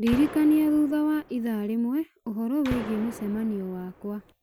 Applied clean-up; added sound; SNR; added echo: none; Gunshot, gunfire; 14 dB; none.